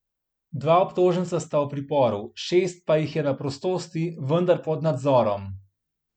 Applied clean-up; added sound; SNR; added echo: none; none; none; none.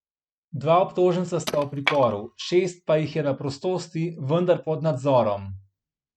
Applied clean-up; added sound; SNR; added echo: neural mask model RNNoise.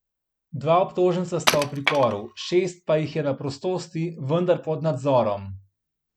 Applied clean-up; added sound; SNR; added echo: none; Wood; 3 dB; none.